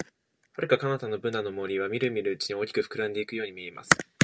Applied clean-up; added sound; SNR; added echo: none; none; none; none.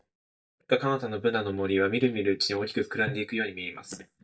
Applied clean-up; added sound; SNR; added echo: neural mask model DeepFilterNet 3.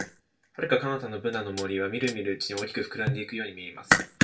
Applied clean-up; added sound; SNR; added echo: none; Hi-hat; 9 dB; reverberation time 0.2 s.